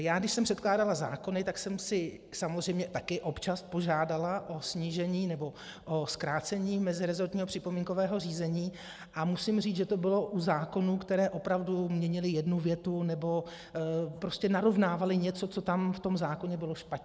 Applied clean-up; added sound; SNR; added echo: none; none; none; none.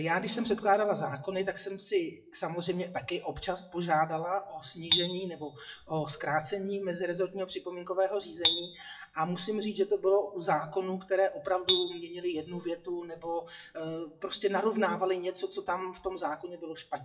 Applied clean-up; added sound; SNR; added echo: classical method WPE with log-MMSE.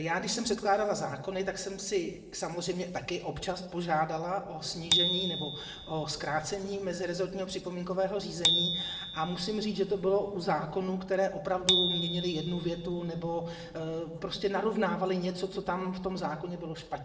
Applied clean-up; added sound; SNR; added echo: none; Bicycle bell; 3 dB; reverberation time 0.7 s.